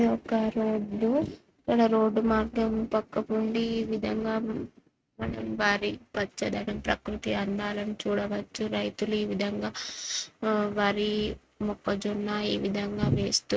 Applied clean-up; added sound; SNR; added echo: neural mask model RNNoise.